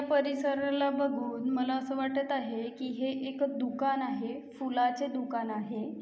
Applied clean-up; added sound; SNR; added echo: none; none; none; none.